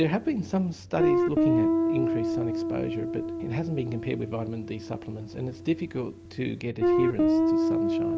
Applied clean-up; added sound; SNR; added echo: none; Guitar; -4 dB; none.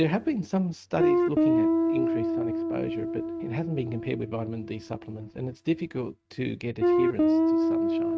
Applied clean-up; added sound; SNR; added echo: neural mask model RNNoise.